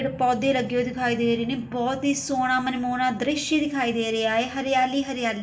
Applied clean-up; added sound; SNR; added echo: none; none; none; reverberation time 0.9 s.